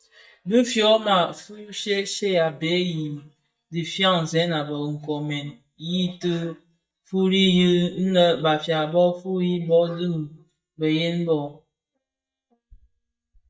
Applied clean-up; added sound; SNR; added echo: neural mask model DeepFilterNet 3.